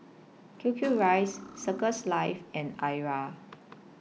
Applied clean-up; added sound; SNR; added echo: none; Cutlery, silverware; 13 dB; none.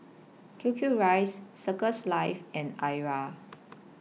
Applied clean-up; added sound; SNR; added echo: none; none; none; none.